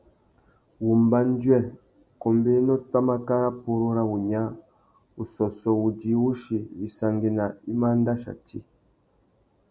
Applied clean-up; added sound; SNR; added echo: none; none; none; none.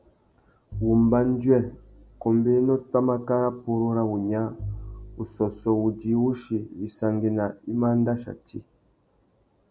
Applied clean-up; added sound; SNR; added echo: none; Bowed string instrument; 17 dB; none.